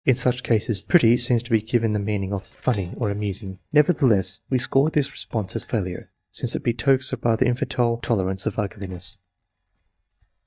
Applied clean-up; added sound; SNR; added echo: neural mask model DeepFilterNet 3.